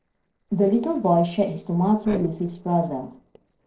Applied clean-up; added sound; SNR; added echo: neural separator model SepFormer DNS4.